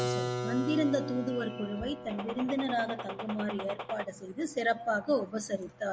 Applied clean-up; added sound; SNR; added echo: none; Gunshot, gunfire + Keyboard (musical); 6 dB; none.